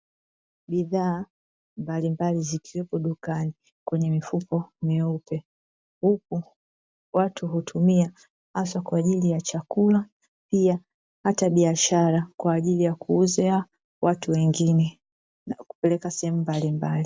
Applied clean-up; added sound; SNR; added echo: none; none; none; none.